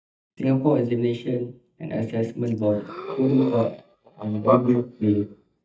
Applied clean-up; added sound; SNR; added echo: neural mask model DeepFilterNet 3.